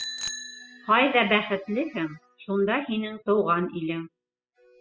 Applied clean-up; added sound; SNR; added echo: classical method spectral subtraction.